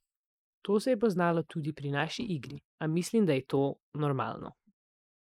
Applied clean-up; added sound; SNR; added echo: neural mask model Resemble Enhance denoiser.